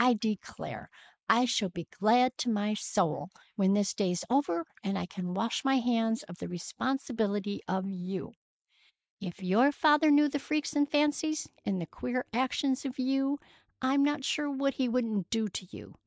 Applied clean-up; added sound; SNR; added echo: neural mask model Resemble Enhance denoiser.